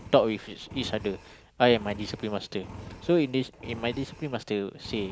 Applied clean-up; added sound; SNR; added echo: none; Engine; 16 dB; none.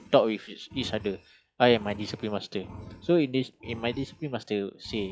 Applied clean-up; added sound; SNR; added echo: classical method log-MMSE.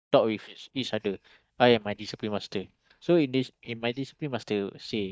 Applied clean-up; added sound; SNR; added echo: neural mask model DeepFilterNet 3.